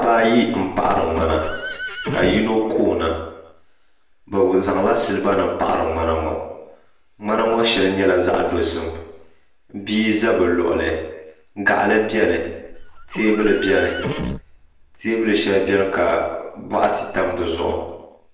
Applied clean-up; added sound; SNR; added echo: none; Livestock, farm animals, working animals; 10 dB; reverberation time 0.7 s.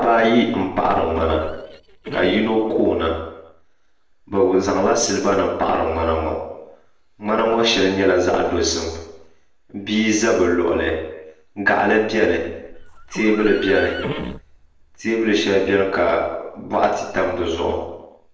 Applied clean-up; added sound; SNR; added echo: neural separator model SepFormer DNS4.